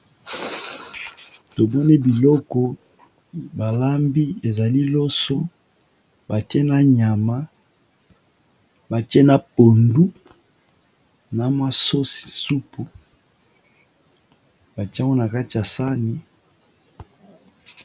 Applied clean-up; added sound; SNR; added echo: none; none; none; none.